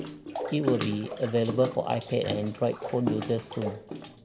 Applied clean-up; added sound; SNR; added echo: none; Bathtub (filling or washing) / Water / Splash, splatter; 6 dB; reverberation time 1.6 s.